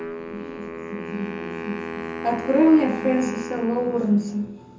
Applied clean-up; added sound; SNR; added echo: none; Wind instrument, woodwind instrument; 9 dB; reverberation time 0.5 s.